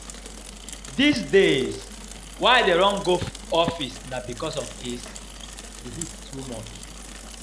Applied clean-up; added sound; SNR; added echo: none; Mechanisms / Bicycle; 12 dB; none.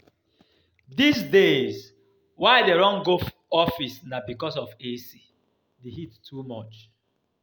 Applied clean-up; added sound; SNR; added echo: none; none; none; none.